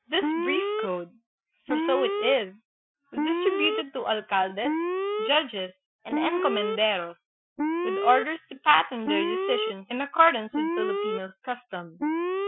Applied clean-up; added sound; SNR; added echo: classical method Wiener filter.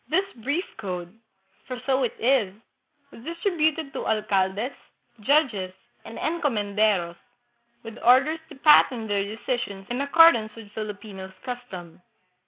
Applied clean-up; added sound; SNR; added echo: none; none; none; none.